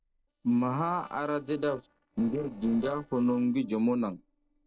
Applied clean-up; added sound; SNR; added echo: neural separator model SepFormer DNS4.